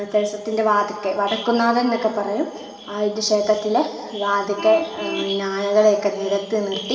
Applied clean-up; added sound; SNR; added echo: none; Vehicle horn, car horn, honking; 19 dB; reverberation time 2.1 s.